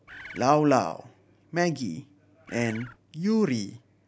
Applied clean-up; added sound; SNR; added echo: none; Bird; 16 dB; none.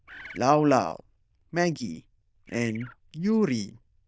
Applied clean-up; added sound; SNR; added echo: neural diffusion model UNIVERSE++.